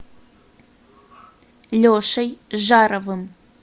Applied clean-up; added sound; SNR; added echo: none; none; none; none.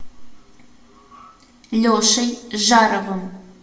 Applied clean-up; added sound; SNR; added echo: none; none; none; reverberation time 0.6 s.